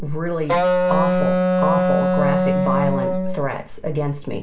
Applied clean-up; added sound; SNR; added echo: none; Wind instrument, woodwind instrument; -4 dB; reverberation time 0.3 s.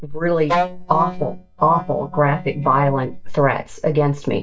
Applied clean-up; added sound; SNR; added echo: neural mask model DeepFilterNet 3.